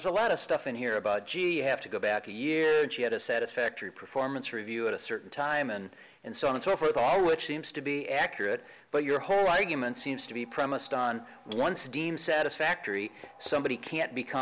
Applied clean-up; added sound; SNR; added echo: none; Cutlery, silverware; 14 dB; none.